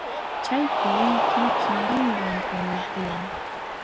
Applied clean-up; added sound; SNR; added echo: none; Cheering; -4 dB; none.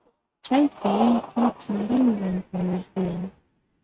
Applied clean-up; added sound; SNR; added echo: neural mask model RNNoise.